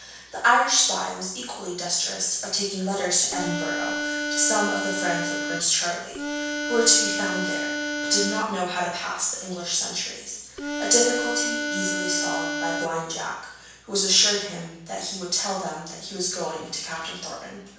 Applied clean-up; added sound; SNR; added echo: none; Harmonica; 2 dB; reverberation time 0.7 s.